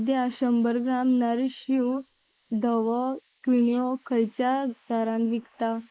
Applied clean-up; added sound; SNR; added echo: neural mask model Resemble Enhance denoiser.